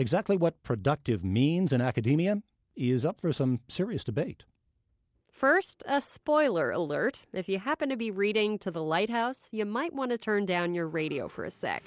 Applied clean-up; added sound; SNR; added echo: none; none; none; none.